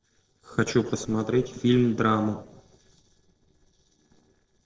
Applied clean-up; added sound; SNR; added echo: neural separator model SepFormer DNS4.